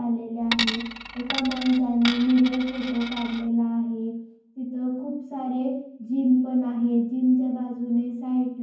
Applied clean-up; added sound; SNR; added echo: none; Coin (dropping); 7 dB; reverberation time 0.9 s.